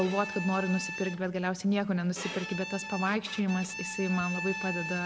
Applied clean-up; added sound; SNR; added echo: none; Bowed string instrument; 8 dB; none.